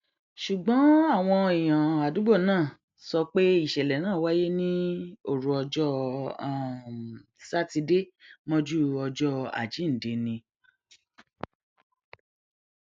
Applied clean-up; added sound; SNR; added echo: none; none; none; none.